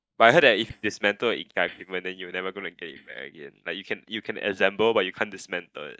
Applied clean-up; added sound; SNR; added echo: neural mask model DeepFilterNet 3.